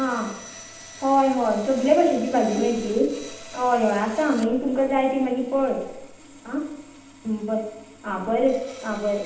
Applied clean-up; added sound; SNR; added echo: none; Sawing; 18 dB; reverberation time 0.8 s.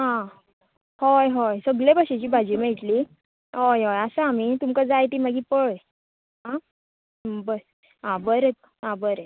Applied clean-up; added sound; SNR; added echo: none; none; none; none.